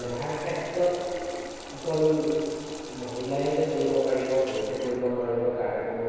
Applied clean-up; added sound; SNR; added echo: none; Water tap, faucet; 16 dB; reverberation time 2.2 s.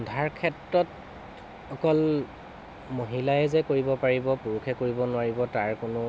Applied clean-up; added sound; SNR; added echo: none; none; none; none.